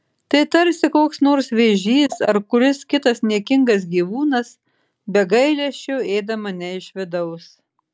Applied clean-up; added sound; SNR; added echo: none; none; none; none.